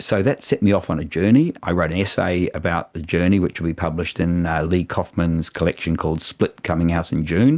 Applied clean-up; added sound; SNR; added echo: none; none; none; none.